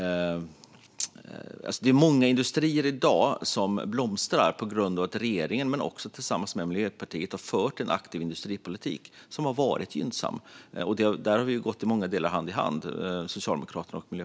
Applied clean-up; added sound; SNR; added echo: none; none; none; none.